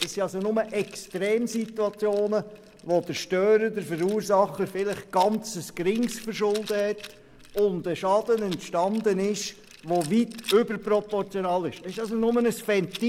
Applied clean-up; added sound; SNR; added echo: none; Rattle; 19 dB; none.